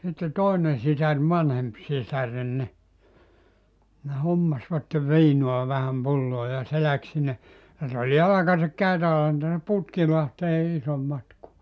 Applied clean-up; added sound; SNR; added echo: none; none; none; none.